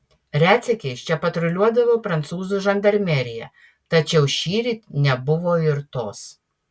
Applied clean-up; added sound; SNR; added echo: none; none; none; none.